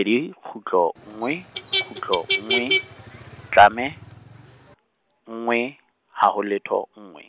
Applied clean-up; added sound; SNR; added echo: none; Motor vehicle (road); 5 dB; none.